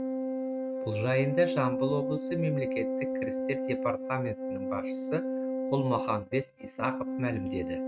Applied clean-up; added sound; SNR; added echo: neural mask model RNNoise.